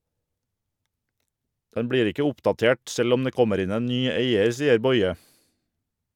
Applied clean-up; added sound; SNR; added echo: none; none; none; none.